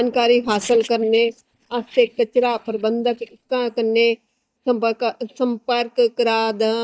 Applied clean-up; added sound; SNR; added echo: neural mask model DeepFilterNet 3.